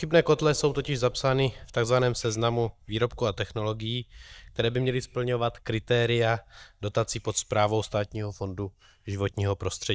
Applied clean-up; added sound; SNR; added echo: neural mask model DeepFilterNet 3.